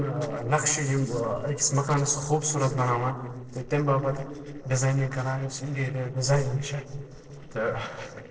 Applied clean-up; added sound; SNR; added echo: neural separator model SepFormer DNS4.